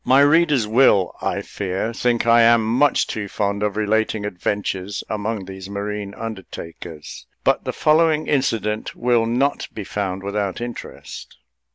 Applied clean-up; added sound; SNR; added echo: none; none; none; none.